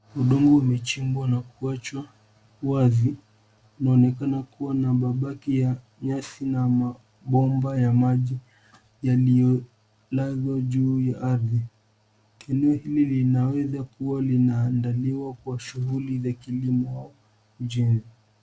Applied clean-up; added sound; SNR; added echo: none; none; none; none.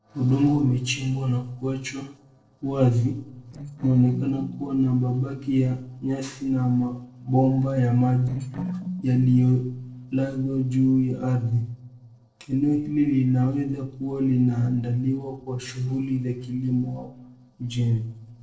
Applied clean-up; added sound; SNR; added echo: neural separator model SepFormer DNS4.